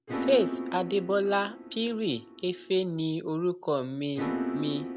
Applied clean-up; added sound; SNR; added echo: none; Piano; 7 dB; none.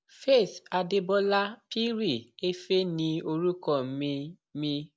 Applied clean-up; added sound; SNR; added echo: none; none; none; none.